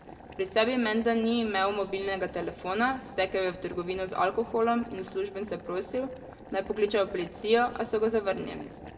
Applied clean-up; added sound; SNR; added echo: none; Boiling; 17 dB; reverberation time 0.9 s.